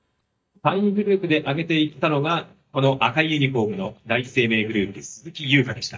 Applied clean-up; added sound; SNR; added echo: neural mask model DeepFilterNet 3.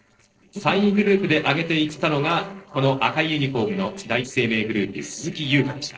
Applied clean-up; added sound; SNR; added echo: neural separator model SepFormer DNS4.